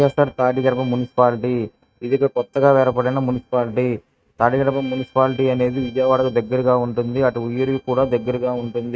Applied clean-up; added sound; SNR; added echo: neural mask model RNNoise.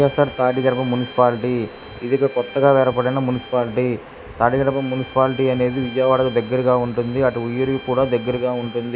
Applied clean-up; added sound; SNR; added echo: none; Bowed string instrument; 19 dB; none.